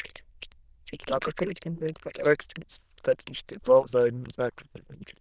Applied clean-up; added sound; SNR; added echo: neural diffusion model UNIVERSE++.